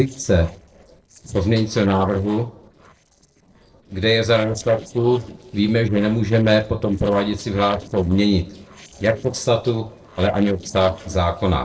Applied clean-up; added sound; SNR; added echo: neural separator model SepFormer DNS4.